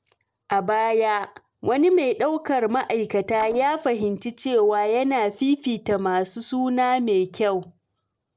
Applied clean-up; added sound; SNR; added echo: neural separator model SepFormer DNS4.